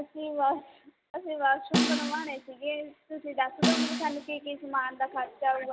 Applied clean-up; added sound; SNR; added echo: none; Snare drum; -1 dB; none.